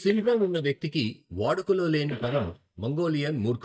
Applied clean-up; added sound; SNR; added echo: neural mask model DeepFilterNet 3.